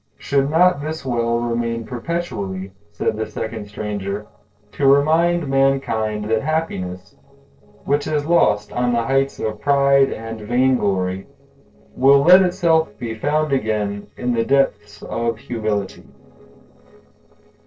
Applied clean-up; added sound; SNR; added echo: neural separator model SepFormer DNS4.